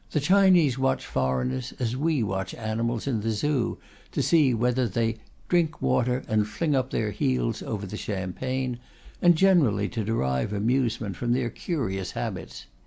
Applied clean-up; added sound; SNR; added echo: none; none; none; none.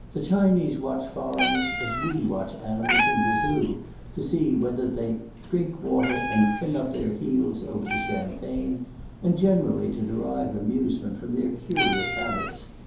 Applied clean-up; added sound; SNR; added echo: none; Meow; 6 dB; reverberation time 2.8 s.